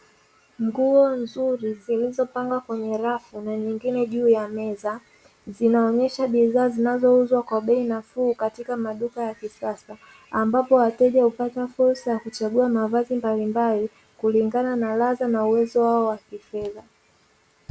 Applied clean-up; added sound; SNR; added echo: none; none; none; none.